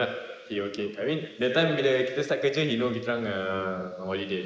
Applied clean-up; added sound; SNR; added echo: neural mask model Resemble Enhance denoiser.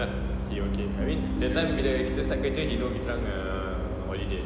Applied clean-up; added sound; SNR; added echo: none; Piano; 2 dB; none.